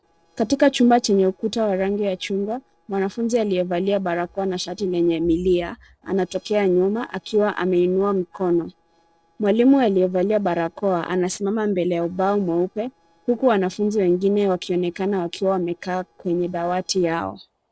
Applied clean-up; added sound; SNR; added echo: neural separator model SepFormer DNS4.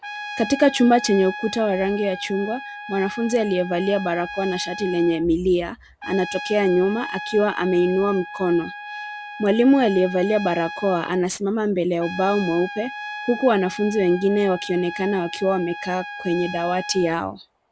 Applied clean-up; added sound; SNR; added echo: none; Trumpet; 12 dB; none.